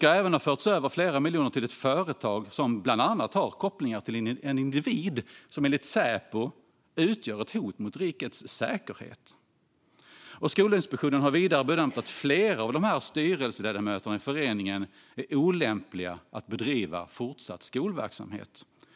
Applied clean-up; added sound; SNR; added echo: none; none; none; none.